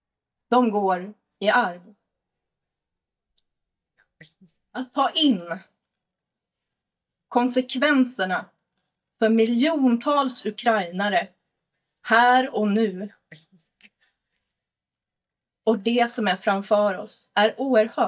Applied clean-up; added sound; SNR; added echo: neural mask model DeepFilterNet 3.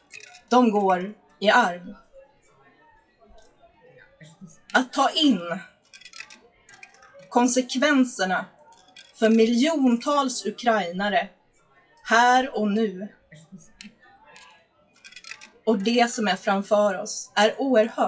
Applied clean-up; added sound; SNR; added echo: classical method WPE with log-MMSE.